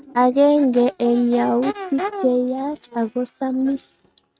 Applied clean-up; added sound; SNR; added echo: neural mask model RNNoise.